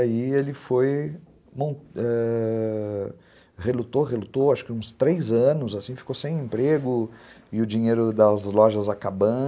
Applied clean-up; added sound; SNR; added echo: none; none; none; none.